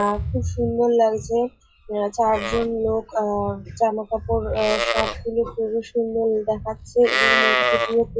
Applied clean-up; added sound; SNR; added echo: classical method WPE with log-MMSE.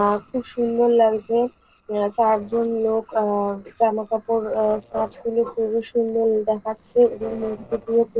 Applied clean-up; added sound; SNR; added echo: neural separator model SepFormer DNS4.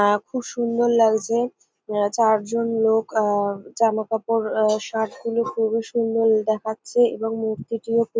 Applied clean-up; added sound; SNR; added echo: none; none; none; none.